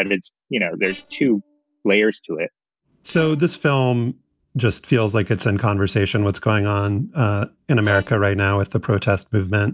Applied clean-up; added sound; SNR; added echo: neural separator model SepFormer DNS4.